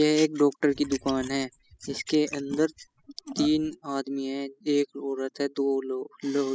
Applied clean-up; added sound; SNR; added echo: classical method spectral subtraction.